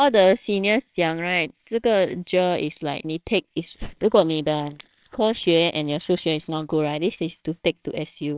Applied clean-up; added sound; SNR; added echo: neural separator model SepFormer WHAMR!.